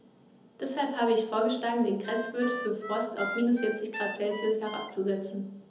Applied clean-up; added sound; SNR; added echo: none; Harmonica; 9 dB; reverberation time 0.8 s.